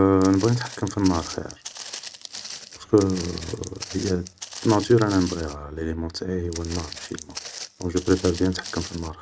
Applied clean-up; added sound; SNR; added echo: none; Walk, footsteps; 13 dB; none.